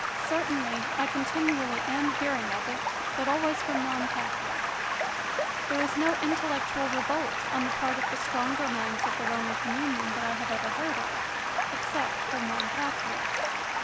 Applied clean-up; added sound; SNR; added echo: none; Stream; -2 dB; none.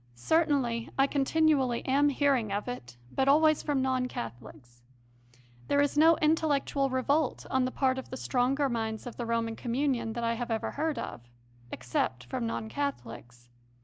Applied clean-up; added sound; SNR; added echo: none; none; none; none.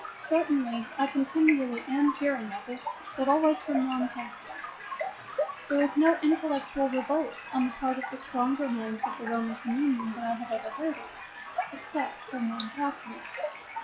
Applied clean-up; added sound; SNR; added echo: classical method log-MMSE.